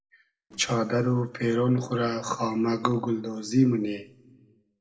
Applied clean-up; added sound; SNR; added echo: neural separator model SepFormer DNS4.